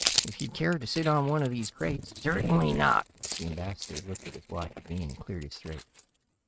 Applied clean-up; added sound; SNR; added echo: neural mask model RNNoise.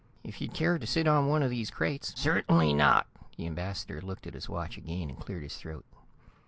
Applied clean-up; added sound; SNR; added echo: none; none; none; none.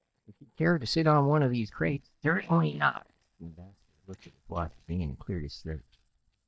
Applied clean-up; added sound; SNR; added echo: neural mask model DeepFilterNet 3.